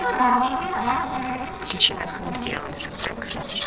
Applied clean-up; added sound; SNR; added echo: neural separator model SepFormer DNS4.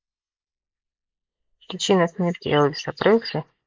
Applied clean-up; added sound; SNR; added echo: neural mask model Resemble Enhance denoiser.